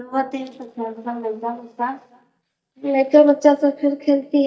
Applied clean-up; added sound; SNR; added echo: neural mask model DeepFilterNet 3.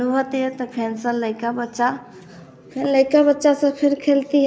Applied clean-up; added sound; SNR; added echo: none; none; none; none.